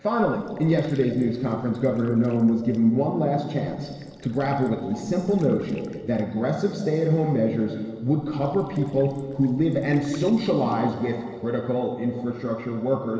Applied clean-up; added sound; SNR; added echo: neural separator model SepFormer DNS4.